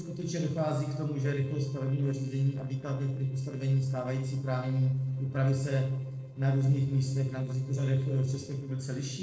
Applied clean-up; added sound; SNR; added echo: neural separator model SepFormer DNS4.